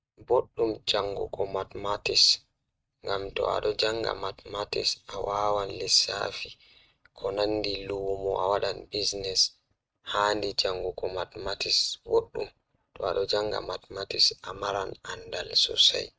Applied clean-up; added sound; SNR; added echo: neural mask model RNNoise.